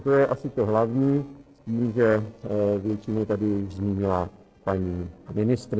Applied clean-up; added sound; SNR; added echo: neural separator model SepFormer DNS4.